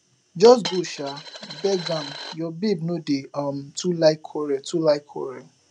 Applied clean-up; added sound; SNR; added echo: none; Coin (dropping); 12 dB; none.